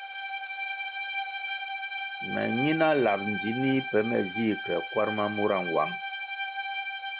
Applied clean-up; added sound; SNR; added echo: none; Bowed string instrument; 5 dB; none.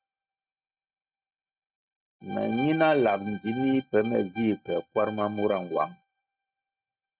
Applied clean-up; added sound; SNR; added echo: neural mask model RNNoise.